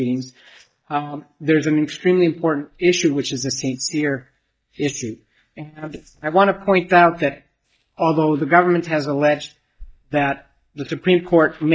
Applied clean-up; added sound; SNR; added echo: neural mask model DeepFilterNet 3.